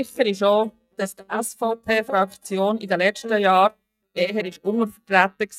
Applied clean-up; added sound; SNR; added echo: neural mask model DeepFilterNet 3.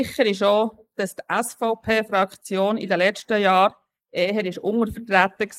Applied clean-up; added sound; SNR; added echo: neural mask model Resemble Enhance denoiser.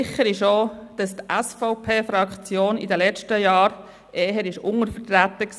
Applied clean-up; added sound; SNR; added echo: none; none; none; none.